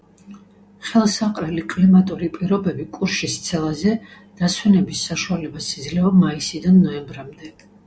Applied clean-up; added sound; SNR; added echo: none; none; none; none.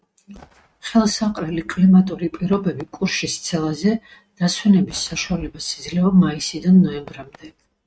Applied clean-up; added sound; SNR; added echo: neural mask model RNNoise.